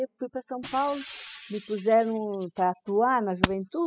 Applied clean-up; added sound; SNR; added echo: classical method spectral subtraction.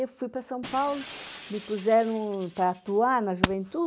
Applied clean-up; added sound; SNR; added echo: none; Shatter; 17 dB; none.